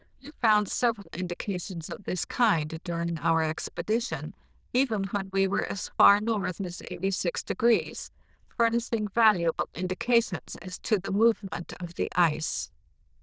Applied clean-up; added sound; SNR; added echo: neural diffusion model UNIVERSE++.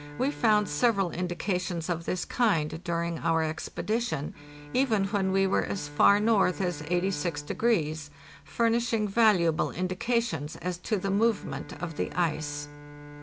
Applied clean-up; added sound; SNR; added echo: none; Bowed string instrument; 18 dB; none.